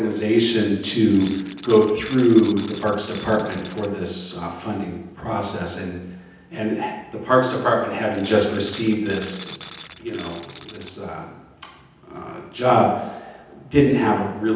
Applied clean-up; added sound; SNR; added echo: none; Tools; 18 dB; reverberation time 0.9 s.